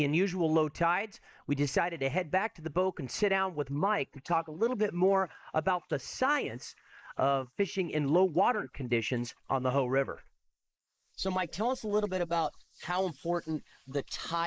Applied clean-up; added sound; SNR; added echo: neural mask model Resemble Enhance denoiser.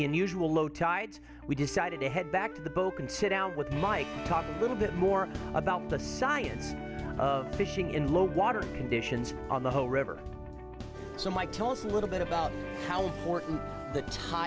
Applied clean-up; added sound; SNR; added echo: none; Wind instrument, woodwind instrument; 14 dB; none.